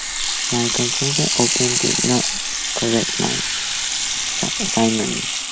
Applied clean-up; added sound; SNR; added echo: none; Sink (filling or washing) / Water tap, faucet; -2 dB; none.